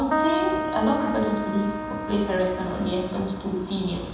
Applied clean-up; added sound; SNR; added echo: none; Keyboard (musical); 3 dB; reverberation time 1.1 s.